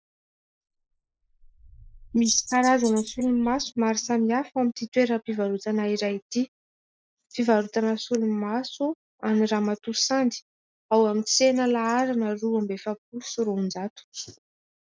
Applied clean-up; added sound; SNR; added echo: neural mask model Resemble Enhance denoiser.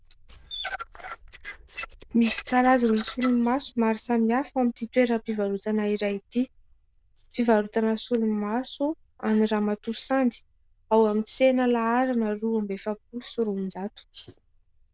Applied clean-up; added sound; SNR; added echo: neural diffusion model UNIVERSE++.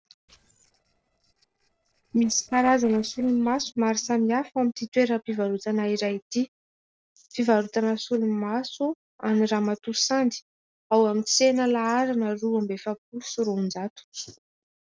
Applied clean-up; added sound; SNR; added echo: neural separator model SepFormer DNS4.